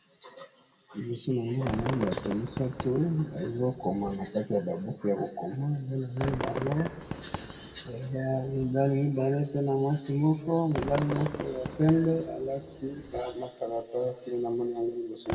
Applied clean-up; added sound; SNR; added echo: none; Fireworks; 10 dB; reverberation time 1.1 s.